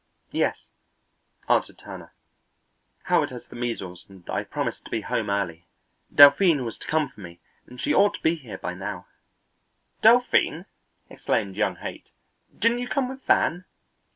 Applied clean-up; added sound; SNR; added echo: none; none; none; none.